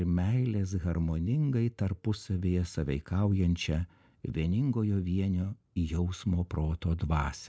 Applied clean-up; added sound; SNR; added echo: none; none; none; none.